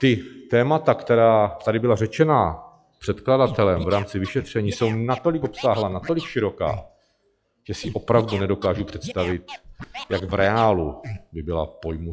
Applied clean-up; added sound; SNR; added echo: classical method log-MMSE.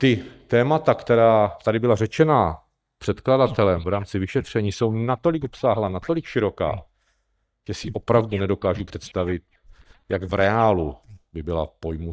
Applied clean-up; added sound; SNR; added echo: neural mask model DeepFilterNet 3.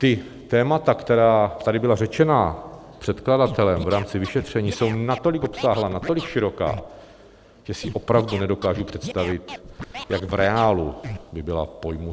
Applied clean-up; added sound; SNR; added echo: none; Scratching (performance technique); 13 dB; none.